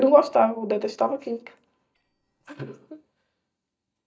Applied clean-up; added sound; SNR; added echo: neural mask model DeepFilterNet 3.